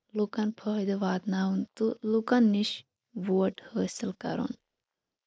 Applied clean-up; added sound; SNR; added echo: neural mask model Resemble Enhance denoiser.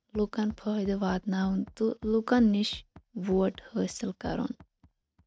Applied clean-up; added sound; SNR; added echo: neural mask model RNNoise.